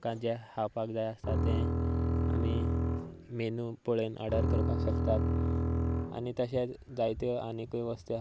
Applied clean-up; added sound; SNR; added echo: none; Bowed string instrument; -4 dB; none.